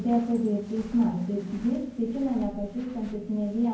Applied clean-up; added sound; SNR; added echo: none; Walk, footsteps; 20 dB; reverberation time 0.9 s.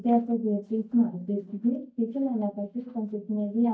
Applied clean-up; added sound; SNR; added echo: neural mask model DeepFilterNet 3.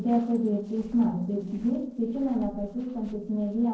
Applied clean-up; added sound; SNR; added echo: neural separator model SepFormer DNS4.